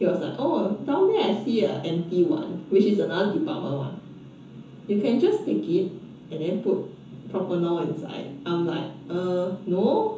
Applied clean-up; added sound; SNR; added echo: none; none; none; reverberation time 0.9 s.